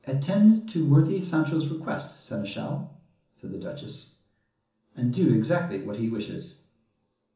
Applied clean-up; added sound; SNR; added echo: none; none; none; reverberation time 0.7 s.